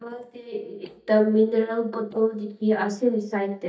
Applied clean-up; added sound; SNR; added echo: neural mask model DeepFilterNet 3.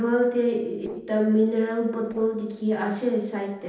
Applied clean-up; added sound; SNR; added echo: neural separator model SepFormer DNS4.